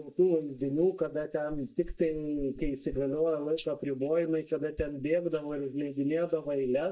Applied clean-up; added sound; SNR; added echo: neural mask model DeepFilterNet 3.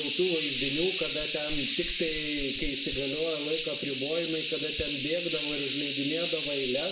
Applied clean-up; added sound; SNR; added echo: none; Hiss; 1 dB; reverberation time 0.5 s.